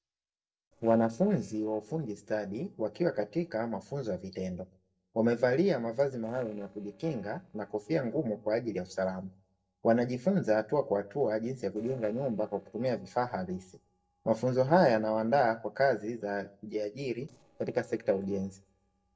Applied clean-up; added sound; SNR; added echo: neural separator model SepFormer DNS4.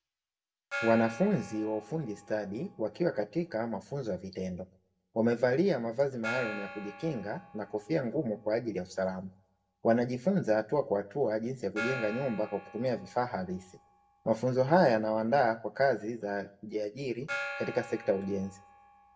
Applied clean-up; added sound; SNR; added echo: none; Gong; 14 dB; reverberation time 0.5 s.